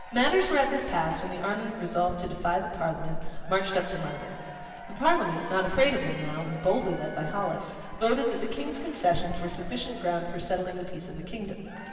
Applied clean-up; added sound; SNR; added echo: none; Applause / Crowd / Cheering; 17 dB; reverberation time 2.5 s.